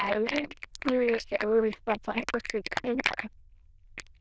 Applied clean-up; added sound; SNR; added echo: neural diffusion model UNIVERSE++.